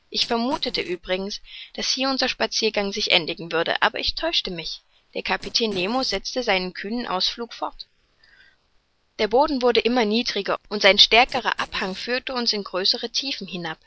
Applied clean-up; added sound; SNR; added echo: neural separator model SepFormer DNS4.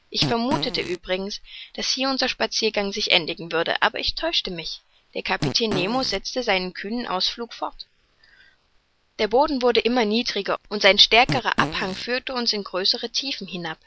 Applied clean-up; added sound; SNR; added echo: none; Fart; 8 dB; none.